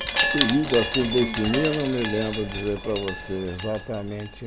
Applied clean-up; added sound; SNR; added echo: none; Wind chime; 4 dB; none.